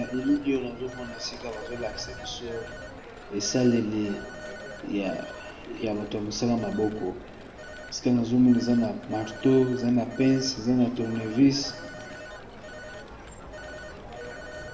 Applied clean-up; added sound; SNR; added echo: none; Telephone; 13 dB; reverberation time 0.9 s.